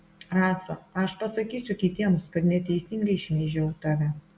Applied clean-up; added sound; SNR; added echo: none; none; none; none.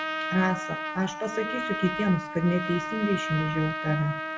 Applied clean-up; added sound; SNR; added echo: none; Trumpet; 4 dB; none.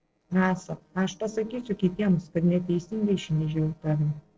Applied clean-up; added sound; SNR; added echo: neural separator model SepFormer DNS4.